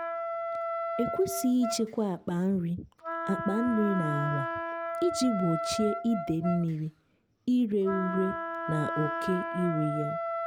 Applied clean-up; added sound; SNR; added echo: none; Wind instrument, woodwind instrument; 4 dB; none.